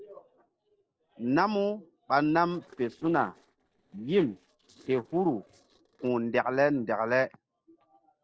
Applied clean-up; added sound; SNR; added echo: neural separator model SepFormer DNS4.